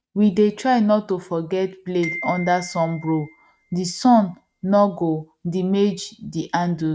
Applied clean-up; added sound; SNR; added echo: neural mask model RNNoise.